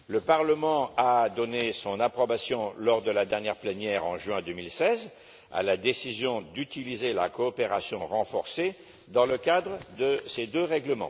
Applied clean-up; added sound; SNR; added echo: none; none; none; none.